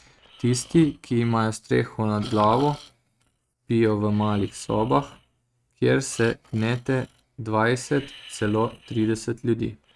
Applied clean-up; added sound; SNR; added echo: neural mask model RNNoise.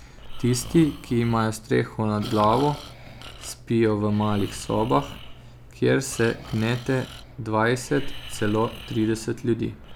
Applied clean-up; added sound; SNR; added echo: none; Breathing; 14 dB; none.